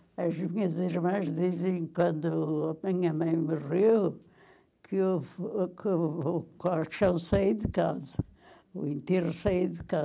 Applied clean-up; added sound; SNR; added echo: none; none; none; none.